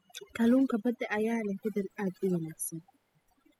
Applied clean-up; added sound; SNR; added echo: classical method spectral subtraction.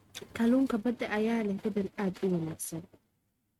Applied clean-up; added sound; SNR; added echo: neural mask model RNNoise.